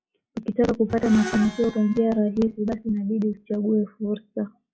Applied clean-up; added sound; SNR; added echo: classical method log-MMSE.